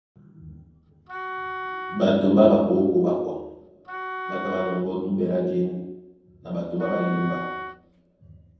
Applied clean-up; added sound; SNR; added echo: none; Wind instrument, woodwind instrument; 10 dB; reverberation time 0.9 s.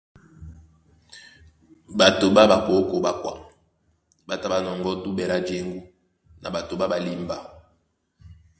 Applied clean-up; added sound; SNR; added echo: none; none; none; none.